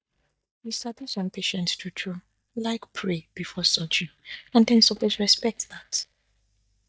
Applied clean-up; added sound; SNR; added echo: neural mask model DeepFilterNet 3.